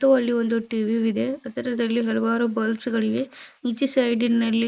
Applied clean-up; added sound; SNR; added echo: neural mask model Resemble Enhance denoiser.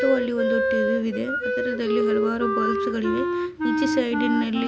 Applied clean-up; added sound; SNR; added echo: none; Wind instrument, woodwind instrument; -1 dB; none.